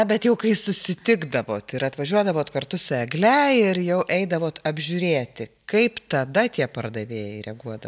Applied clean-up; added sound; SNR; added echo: none; none; none; none.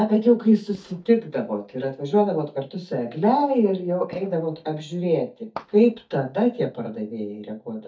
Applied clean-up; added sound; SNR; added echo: neural mask model DeepFilterNet 3.